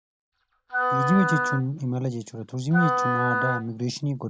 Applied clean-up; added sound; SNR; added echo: none; Wind instrument, woodwind instrument; 1 dB; none.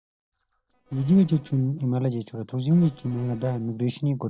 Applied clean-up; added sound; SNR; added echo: neural separator model SepFormer DNS4.